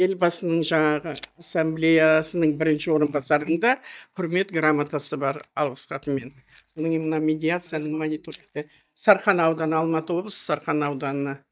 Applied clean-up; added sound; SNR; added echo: neural mask model DeepFilterNet 3.